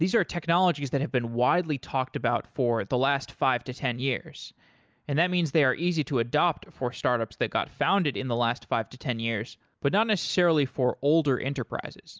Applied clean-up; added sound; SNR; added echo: none; none; none; none.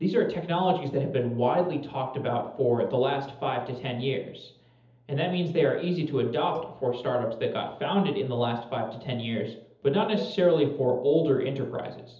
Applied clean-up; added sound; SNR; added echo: none; Cowbell; 18 dB; reverberation time 0.7 s.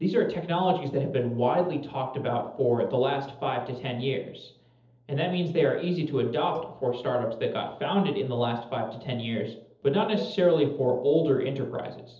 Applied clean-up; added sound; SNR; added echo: neural separator model SepFormer DNS4.